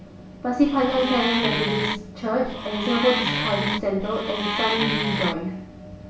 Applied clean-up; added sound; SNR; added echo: none; Wood; 2 dB; reverberation time 0.4 s.